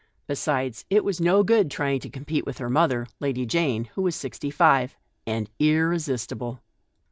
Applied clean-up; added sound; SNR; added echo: none; none; none; none.